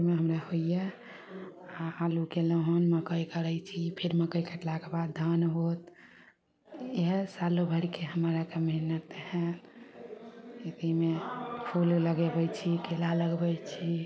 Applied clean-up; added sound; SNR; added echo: none; none; none; none.